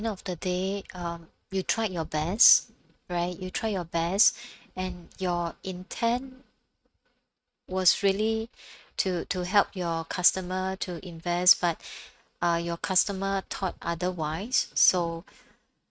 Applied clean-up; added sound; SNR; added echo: neural mask model RNNoise.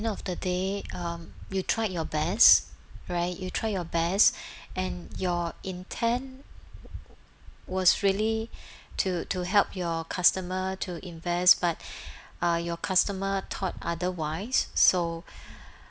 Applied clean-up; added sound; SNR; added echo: none; none; none; none.